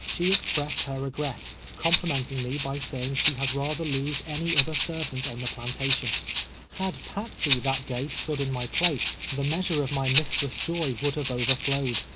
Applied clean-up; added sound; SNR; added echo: none; Rattle (instrument); -3 dB; none.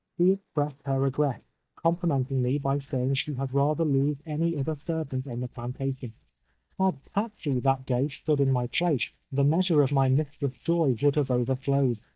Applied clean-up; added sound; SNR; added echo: neural mask model DeepFilterNet 3.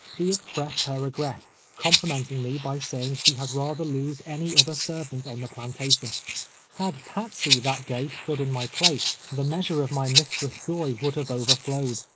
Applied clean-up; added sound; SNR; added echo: neural mask model Resemble Enhance denoiser.